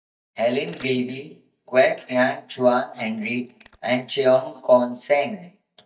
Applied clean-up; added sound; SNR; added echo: neural mask model DeepFilterNet 3.